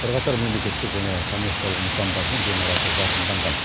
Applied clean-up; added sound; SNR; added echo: none; Wind; -2 dB; none.